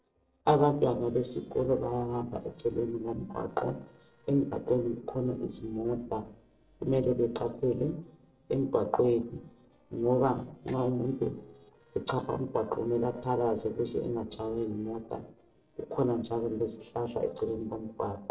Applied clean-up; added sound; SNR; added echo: neural separator model SepFormer DNS4.